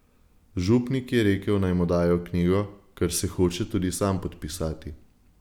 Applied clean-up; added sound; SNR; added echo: none; none; none; none.